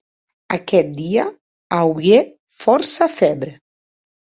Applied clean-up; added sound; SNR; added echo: none; none; none; none.